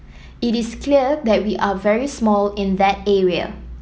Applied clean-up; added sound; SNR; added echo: none; none; none; none.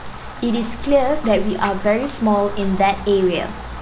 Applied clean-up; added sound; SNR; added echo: none; Rain; 8 dB; none.